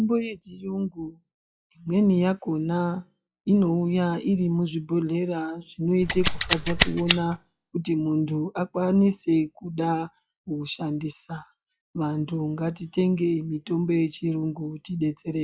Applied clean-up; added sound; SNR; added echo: classical method log-MMSE.